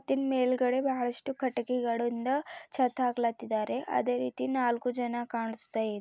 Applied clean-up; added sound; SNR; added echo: none; none; none; none.